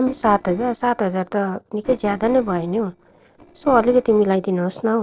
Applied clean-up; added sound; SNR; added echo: neural separator model SepFormer DNS4.